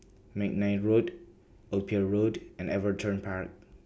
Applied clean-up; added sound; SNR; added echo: none; none; none; none.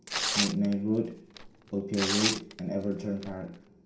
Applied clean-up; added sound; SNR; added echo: none; Tearing; 3 dB; reverberation time 0.5 s.